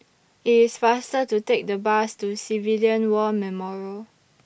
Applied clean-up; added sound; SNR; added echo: none; none; none; none.